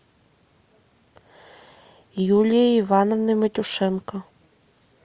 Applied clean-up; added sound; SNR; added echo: none; none; none; none.